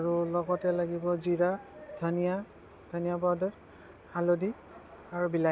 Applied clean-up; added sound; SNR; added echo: none; none; none; none.